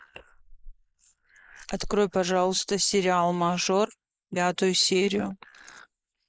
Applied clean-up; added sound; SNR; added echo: neural mask model Resemble Enhance denoiser.